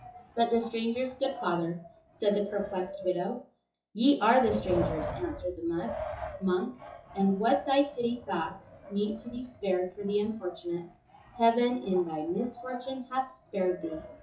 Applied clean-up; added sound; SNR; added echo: classical method WPE with log-MMSE.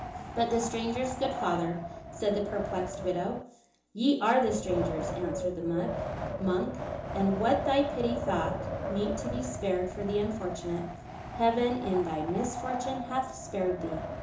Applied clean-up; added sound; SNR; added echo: none; Wind; 6 dB; reverberation time 0.6 s.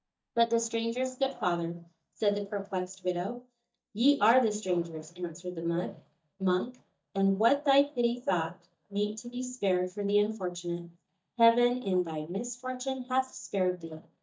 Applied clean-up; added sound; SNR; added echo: neural mask model DeepFilterNet 3.